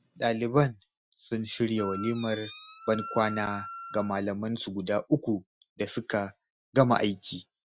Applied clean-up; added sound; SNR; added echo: classical method Wiener filter.